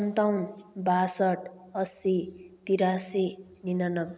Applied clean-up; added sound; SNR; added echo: none; none; none; none.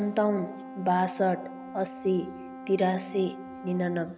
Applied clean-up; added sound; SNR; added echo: none; Brass instrument; 13 dB; none.